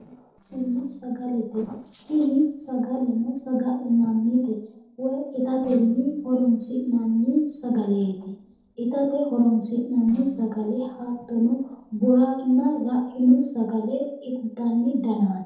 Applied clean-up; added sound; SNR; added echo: neural separator model SepFormer DNS4.